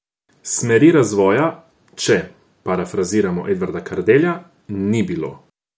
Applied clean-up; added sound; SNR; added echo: none; none; none; none.